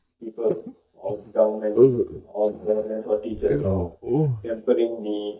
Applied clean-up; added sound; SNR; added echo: neural mask model DeepFilterNet 3.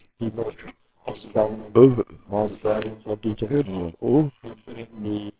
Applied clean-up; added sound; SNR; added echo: neural separator model SepFormer WHAMR!.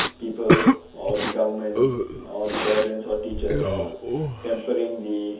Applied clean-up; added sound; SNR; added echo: none; Respiratory sounds; -1 dB; reverberation time 0.5 s.